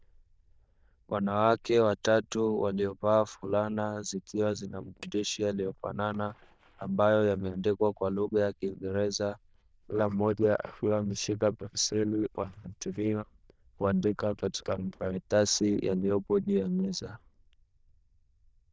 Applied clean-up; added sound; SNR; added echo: neural diffusion model UNIVERSE++.